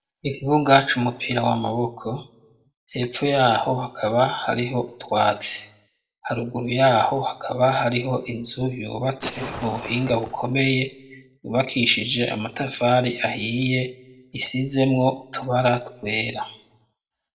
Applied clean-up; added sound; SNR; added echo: neural separator model SepFormer DNS4.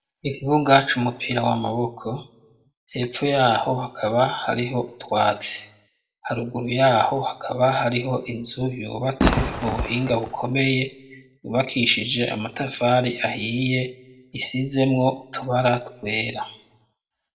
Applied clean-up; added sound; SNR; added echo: none; Fireworks; 1 dB; reverberation time 0.4 s.